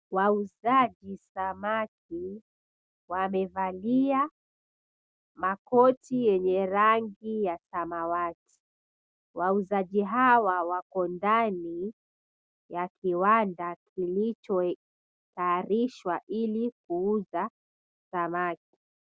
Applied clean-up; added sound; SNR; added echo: none; none; none; none.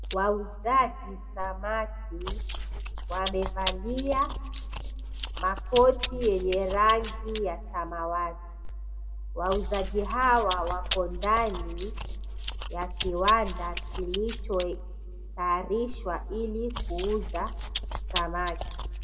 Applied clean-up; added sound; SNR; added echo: none; Chewing, mastication; 4 dB; reverberation time 1.3 s.